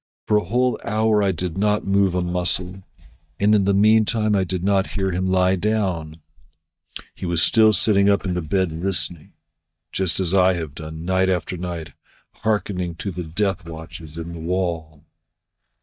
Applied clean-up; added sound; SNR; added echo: neural mask model DeepFilterNet 3.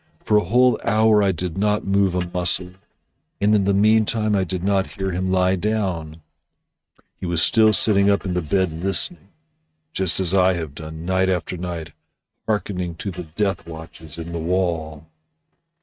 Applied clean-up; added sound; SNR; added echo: neural mask model RNNoise.